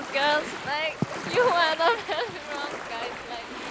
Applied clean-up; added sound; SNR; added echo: none; Ocean; 8 dB; none.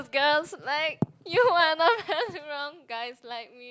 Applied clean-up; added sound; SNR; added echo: none; none; none; none.